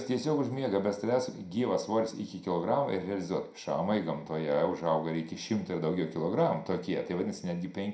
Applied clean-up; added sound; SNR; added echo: none; none; none; reverberation time 0.4 s.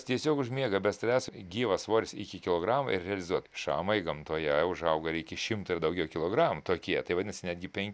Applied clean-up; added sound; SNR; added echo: none; none; none; none.